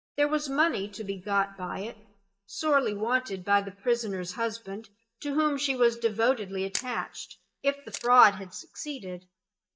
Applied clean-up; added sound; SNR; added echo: neural mask model DeepFilterNet 3.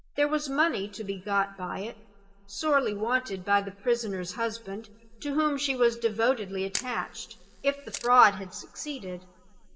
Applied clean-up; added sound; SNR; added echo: none; Camera; 14 dB; reverberation time 2.0 s.